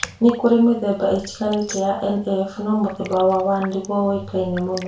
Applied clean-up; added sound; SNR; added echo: none; Raindrop; 19 dB; reverberation time 0.3 s.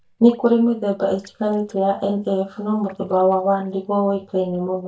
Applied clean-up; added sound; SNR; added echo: neural mask model DeepFilterNet 3.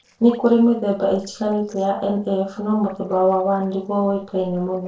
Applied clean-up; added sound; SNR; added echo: neural separator model SepFormer DNS4.